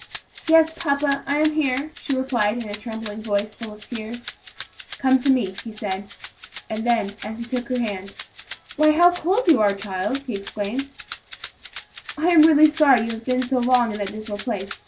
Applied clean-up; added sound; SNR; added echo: none; Rattle (instrument); 10 dB; none.